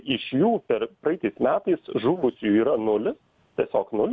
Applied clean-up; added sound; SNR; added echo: none; none; none; none.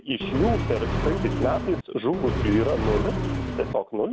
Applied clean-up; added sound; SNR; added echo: none; Accelerating, revving, vroom; 0 dB; none.